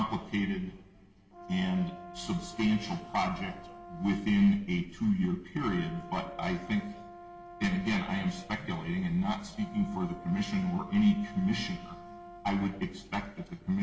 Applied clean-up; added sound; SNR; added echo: none; Brass instrument; 17 dB; reverberation time 2.1 s.